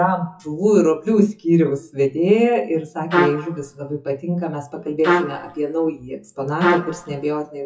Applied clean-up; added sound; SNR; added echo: classical method WPE with log-MMSE.